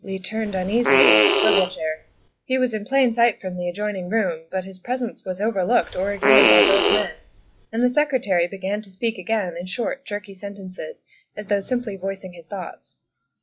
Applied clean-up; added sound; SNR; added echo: classical method log-MMSE.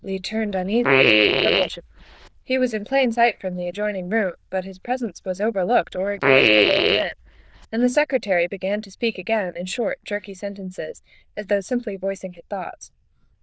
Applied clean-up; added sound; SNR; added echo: neural diffusion model UNIVERSE++.